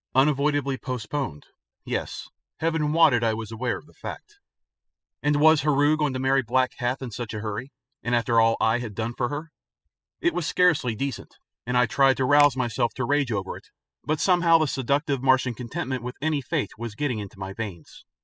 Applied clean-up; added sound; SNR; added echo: classical method spectral subtraction.